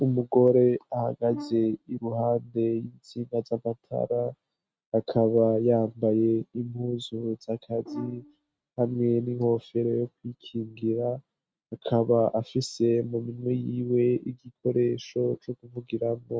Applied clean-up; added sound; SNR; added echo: neural mask model RNNoise.